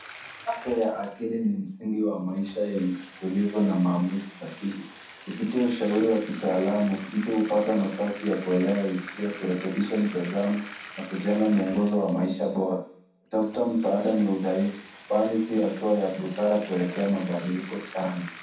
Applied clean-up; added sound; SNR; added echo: none; Bathtub (filling or washing); 17 dB; reverberation time 0.7 s.